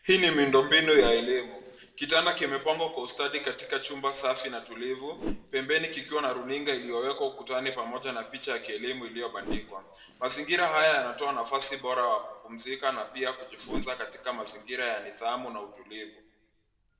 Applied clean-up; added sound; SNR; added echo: none; Whoosh, swoosh, swish; 15 dB; reverberation time 0.7 s.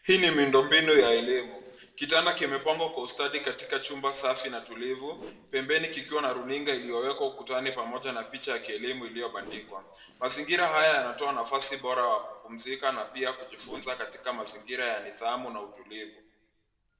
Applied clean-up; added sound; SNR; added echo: neural separator model SepFormer DNS4.